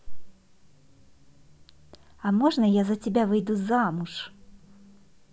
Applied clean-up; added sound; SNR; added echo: none; none; none; none.